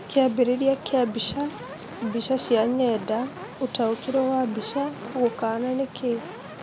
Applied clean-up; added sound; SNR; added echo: none; Fire; 13 dB; none.